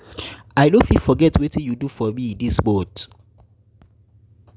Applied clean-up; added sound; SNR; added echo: none; none; none; none.